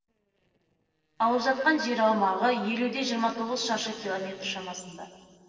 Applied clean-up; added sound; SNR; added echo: neural separator model SepFormer DNS4.